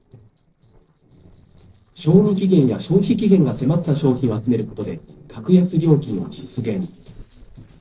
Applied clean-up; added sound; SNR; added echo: neural separator model SepFormer DNS4.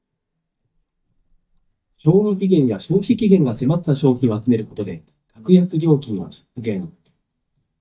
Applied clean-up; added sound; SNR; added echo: neural mask model DeepFilterNet 3.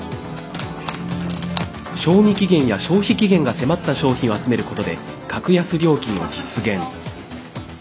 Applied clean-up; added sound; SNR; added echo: none; none; none; none.